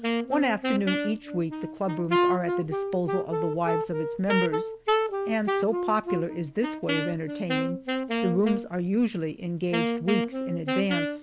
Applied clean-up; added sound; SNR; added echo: none; Wind instrument, woodwind instrument; 0 dB; none.